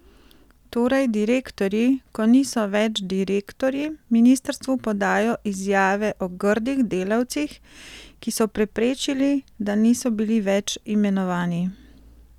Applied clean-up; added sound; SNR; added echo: none; none; none; none.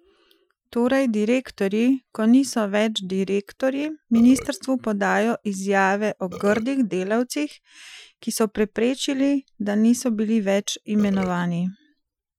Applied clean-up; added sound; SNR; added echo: classical method Wiener filter.